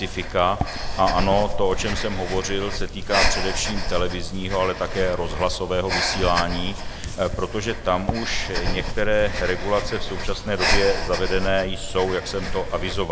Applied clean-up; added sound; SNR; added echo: none; Breathing; 1 dB; none.